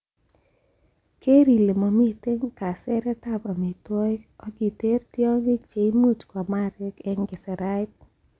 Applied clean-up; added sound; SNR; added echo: none; none; none; none.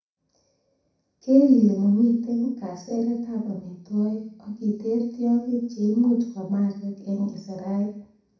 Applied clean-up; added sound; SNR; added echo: none; none; none; reverberation time 0.6 s.